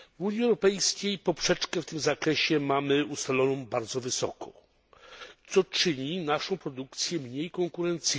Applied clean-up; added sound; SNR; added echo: none; none; none; none.